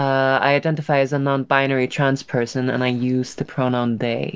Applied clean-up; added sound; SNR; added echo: none; none; none; none.